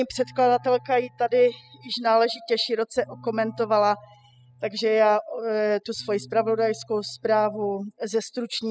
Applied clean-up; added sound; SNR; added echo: classical method spectral subtraction.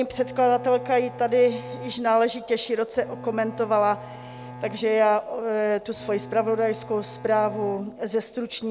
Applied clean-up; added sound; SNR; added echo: none; Bowed string instrument; 17 dB; none.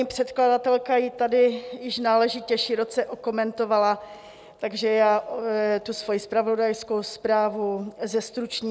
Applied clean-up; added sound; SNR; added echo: none; none; none; none.